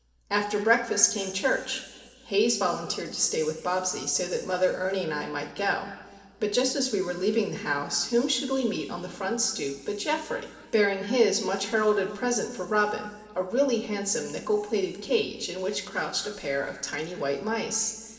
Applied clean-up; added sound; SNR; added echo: none; none; none; reverberation time 2.9 s.